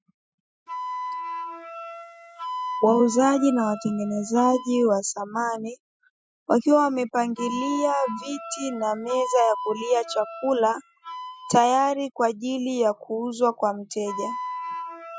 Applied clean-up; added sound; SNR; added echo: classical method Wiener filter.